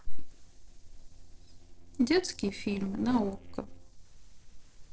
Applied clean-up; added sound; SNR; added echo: neural separator model SepFormer DNS4.